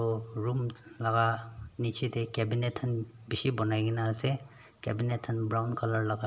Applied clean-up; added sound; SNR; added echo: none; none; none; none.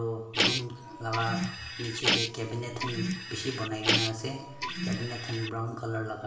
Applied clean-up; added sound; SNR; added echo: none; Printer; -2 dB; reverberation time 0.8 s.